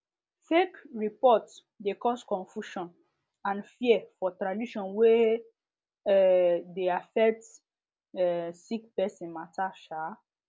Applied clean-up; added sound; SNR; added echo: none; none; none; none.